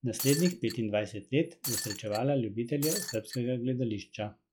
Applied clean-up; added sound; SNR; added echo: classical method log-MMSE.